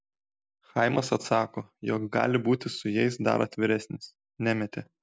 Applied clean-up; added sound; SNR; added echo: none; none; none; none.